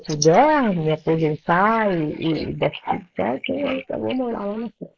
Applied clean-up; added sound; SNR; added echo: neural mask model Resemble Enhance denoiser.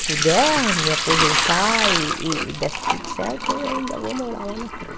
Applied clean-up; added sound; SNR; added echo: none; Sink (filling or washing) / Liquid; -1 dB; none.